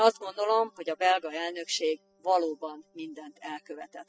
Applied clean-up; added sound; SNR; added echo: classical method spectral subtraction.